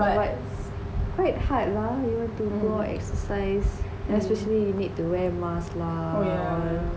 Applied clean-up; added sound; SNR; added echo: none; none; none; none.